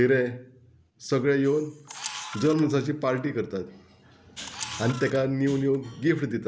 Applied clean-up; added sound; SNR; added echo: none; Camera; 14 dB; none.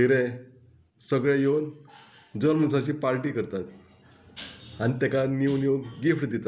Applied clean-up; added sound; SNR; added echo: none; none; none; none.